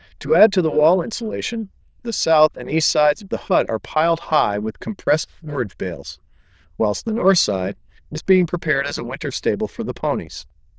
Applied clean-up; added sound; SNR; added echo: neural diffusion model UNIVERSE++.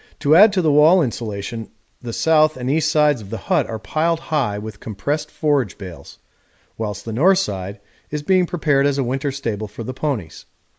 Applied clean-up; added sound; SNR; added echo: none; none; none; none.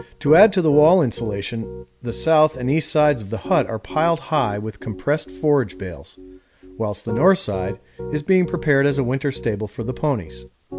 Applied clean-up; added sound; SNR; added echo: none; Piano; 14 dB; none.